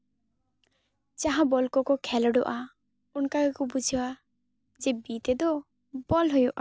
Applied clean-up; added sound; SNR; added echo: none; none; none; none.